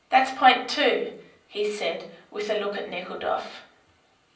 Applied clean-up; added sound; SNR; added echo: none; none; none; reverberation time 0.6 s.